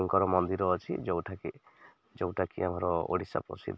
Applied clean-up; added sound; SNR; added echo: none; none; none; none.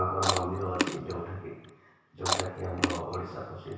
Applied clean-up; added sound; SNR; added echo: none; Chewing, mastication; 0 dB; reverberation time 1.1 s.